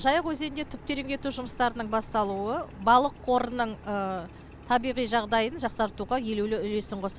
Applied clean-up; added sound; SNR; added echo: none; none; none; none.